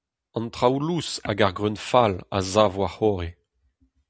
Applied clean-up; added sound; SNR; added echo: none; none; none; none.